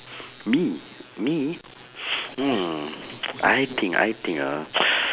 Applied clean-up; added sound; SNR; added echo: none; none; none; none.